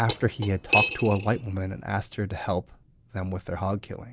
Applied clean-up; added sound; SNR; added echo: none; Cutlery, silverware; 0 dB; none.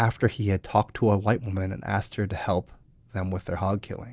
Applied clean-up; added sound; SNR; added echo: none; none; none; none.